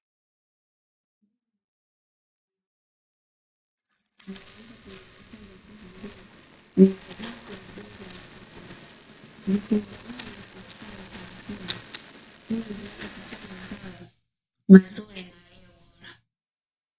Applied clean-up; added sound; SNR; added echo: neural mask model DeepFilterNet 3.